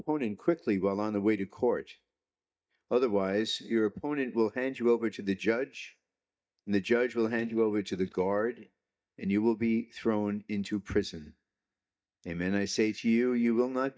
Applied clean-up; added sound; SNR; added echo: neural mask model DeepFilterNet 3.